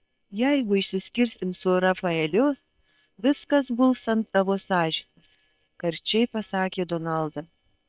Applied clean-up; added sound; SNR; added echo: neural separator model SepFormer WHAM!.